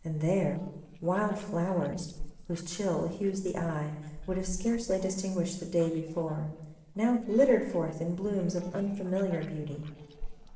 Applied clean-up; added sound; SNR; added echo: neural separator model SepFormer DNS4.